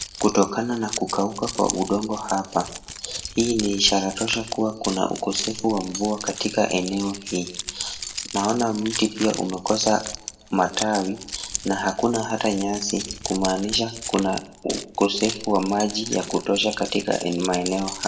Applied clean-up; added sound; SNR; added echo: none; Keys jangling; 10 dB; reverberation time 0.6 s.